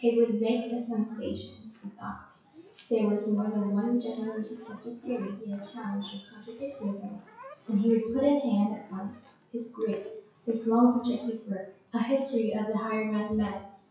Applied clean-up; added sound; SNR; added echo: classical method WPE with log-MMSE.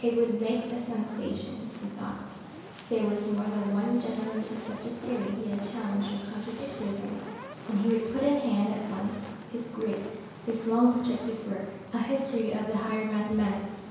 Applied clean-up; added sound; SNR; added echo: none; Fire; 14 dB; reverberation time 1.0 s.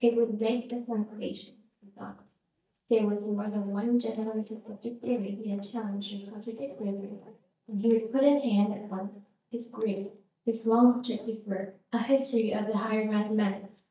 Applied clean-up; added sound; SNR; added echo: neural mask model DeepFilterNet 3.